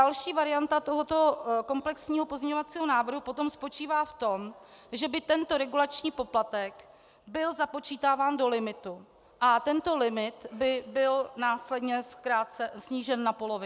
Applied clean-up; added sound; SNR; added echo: none; none; none; none.